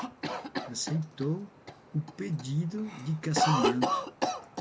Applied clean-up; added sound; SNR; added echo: none; Cough; 0 dB; none.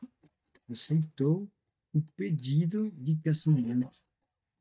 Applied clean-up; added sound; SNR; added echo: neural mask model DeepFilterNet 3.